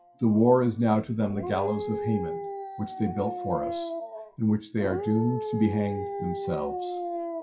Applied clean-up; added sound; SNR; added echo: classical method WPE with log-MMSE.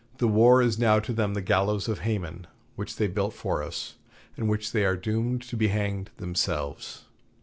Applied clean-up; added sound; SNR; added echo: none; none; none; none.